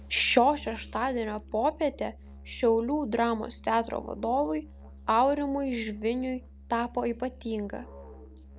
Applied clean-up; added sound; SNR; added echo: none; Musical instrument; 18 dB; none.